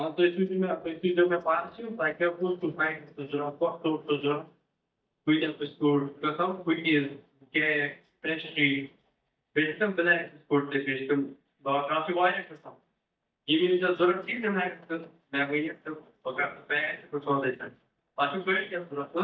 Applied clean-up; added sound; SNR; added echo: neural mask model DeepFilterNet 3.